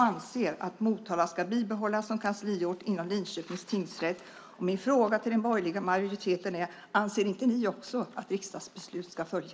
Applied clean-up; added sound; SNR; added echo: none; none; none; none.